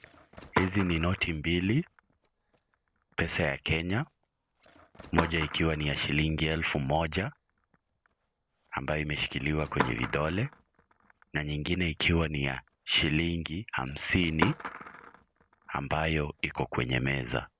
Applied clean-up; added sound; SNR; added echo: none; Skateboard; 11 dB; none.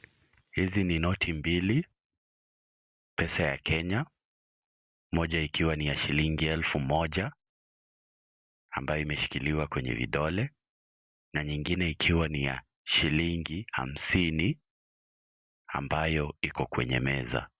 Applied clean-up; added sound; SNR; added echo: none; none; none; none.